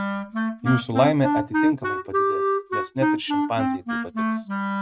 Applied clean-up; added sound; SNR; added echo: neural mask model RNNoise.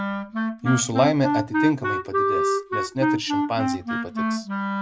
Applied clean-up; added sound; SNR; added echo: none; Wind instrument, woodwind instrument; -2 dB; none.